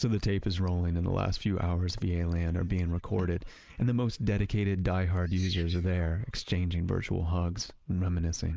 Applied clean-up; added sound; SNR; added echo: neural mask model Resemble Enhance denoiser.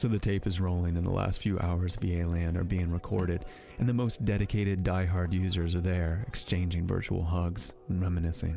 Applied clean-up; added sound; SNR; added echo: none; none; none; none.